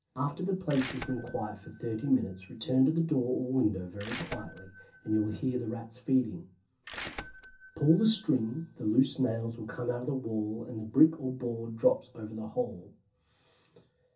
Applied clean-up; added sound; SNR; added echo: none; Bell / Mechanisms; 13 dB; reverberation time 0.3 s.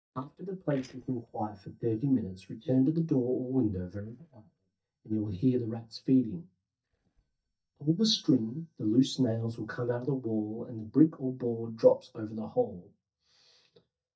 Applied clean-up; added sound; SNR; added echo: neural mask model DeepFilterNet 3.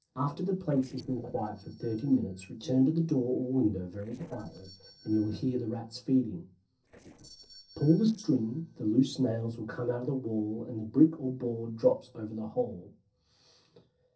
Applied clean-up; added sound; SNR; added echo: neural separator model SepFormer DNS4.